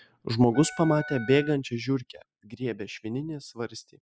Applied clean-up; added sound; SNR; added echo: classical method spectral subtraction.